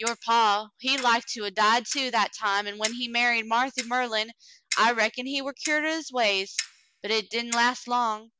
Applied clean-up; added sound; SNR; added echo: none; Clock; 14 dB; none.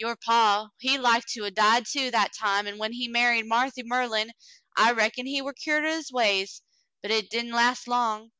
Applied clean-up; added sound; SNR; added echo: none; none; none; none.